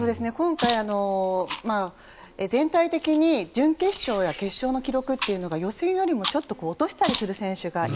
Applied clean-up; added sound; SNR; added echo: none; Chewing, mastication; 11 dB; none.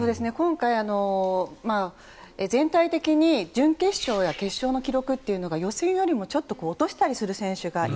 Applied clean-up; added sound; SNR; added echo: none; none; none; none.